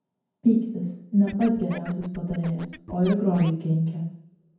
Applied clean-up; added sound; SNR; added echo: none; Scratching (performance technique); 17 dB; reverberation time 0.9 s.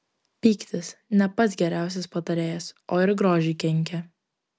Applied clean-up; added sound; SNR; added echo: none; none; none; none.